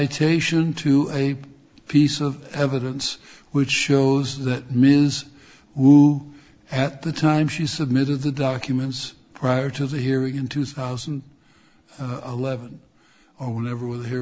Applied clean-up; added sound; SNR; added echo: none; none; none; none.